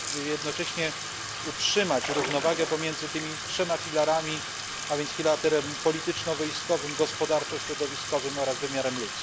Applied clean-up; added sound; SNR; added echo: none; Bathtub (filling or washing) + Splash, splatter; 5 dB; none.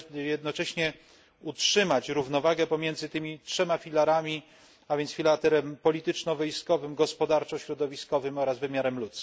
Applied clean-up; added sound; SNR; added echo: none; none; none; none.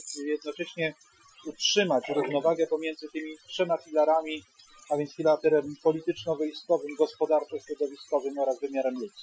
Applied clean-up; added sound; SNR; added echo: classical method Wiener filter.